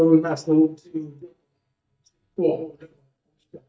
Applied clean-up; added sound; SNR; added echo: neural mask model DeepFilterNet 3.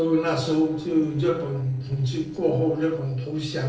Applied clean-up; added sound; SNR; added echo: neural separator model SepFormer DNS4.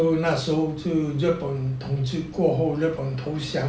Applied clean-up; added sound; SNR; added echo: none; none; none; none.